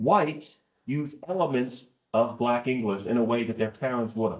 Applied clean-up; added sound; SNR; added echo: neural mask model DeepFilterNet 3.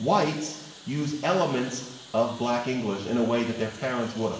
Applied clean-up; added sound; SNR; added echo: none; Engine; 19 dB; reverberation time 0.9 s.